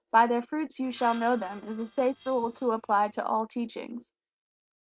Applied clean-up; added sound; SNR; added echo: neural mask model RNNoise.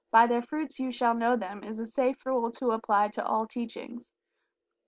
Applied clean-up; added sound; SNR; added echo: none; none; none; none.